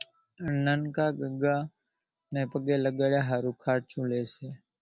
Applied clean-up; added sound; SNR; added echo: none; none; none; none.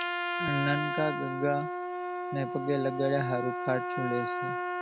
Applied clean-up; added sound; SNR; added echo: none; Trumpet; 1 dB; none.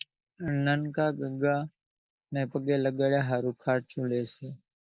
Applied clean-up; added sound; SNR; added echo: neural mask model Resemble Enhance denoiser.